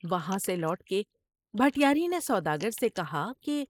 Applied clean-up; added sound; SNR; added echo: neural mask model Resemble Enhance denoiser.